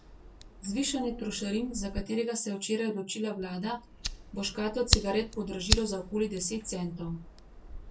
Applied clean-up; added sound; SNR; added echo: none; Fire; 3 dB; reverberation time 0.2 s.